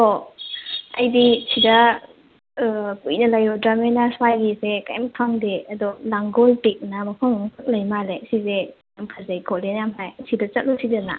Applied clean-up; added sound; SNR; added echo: none; none; none; none.